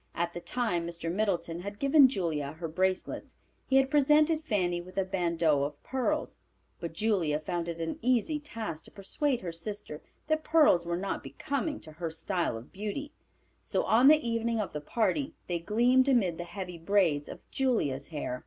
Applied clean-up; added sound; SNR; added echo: none; none; none; none.